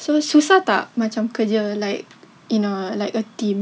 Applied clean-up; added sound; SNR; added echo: none; none; none; none.